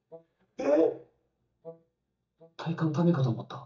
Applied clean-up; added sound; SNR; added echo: neural mask model DeepFilterNet 3.